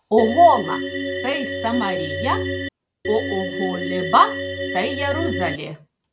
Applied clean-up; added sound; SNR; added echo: none; Organ; 5 dB; none.